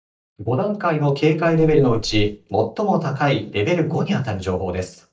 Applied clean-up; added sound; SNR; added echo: neural mask model DeepFilterNet 3.